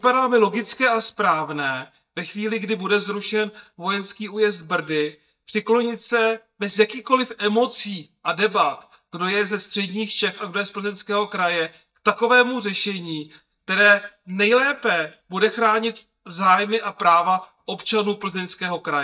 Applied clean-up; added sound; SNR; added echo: neural mask model DeepFilterNet 3.